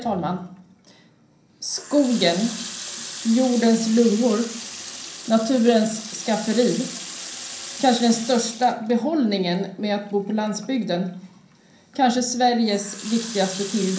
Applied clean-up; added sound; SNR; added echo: none; Water tap, faucet; 14 dB; reverberation time 0.6 s.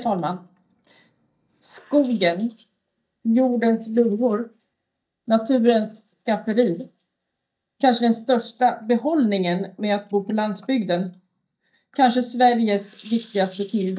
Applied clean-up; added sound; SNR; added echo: neural mask model DeepFilterNet 3.